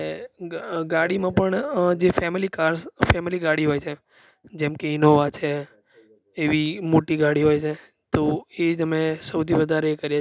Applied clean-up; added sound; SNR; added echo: none; none; none; none.